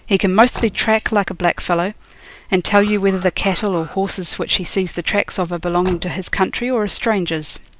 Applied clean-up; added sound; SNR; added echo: none; Car + Alarm; 19 dB; none.